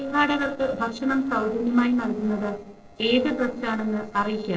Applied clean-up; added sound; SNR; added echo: neural separator model SepFormer DNS4.